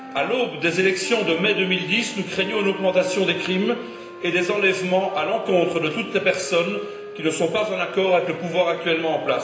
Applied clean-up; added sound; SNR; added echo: none; Wind instrument, woodwind instrument; 16 dB; reverberation time 0.9 s.